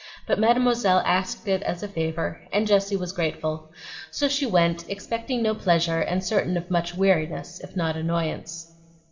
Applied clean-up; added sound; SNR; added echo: none; none; none; reverberation time 1.1 s.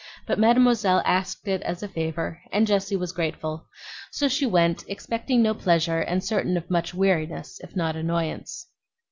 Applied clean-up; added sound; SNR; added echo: none; none; none; none.